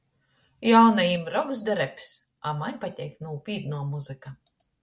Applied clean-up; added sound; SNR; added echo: none; none; none; none.